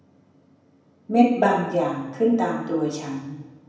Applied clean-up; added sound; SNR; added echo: none; none; none; reverberation time 0.9 s.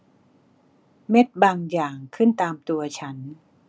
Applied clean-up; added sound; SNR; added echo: none; none; none; none.